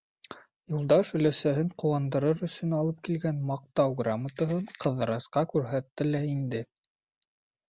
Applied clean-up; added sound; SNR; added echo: none; none; none; none.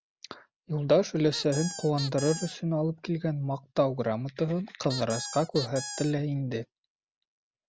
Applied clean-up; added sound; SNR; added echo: none; Squeak; 10 dB; none.